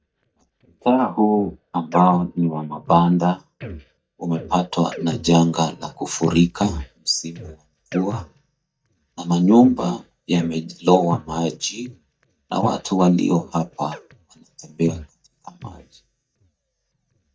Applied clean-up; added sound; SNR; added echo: neural mask model DeepFilterNet 3.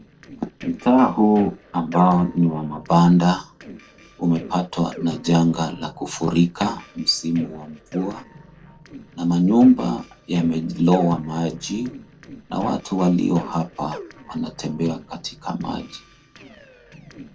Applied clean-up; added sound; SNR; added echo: neural separator model SepFormer DNS4.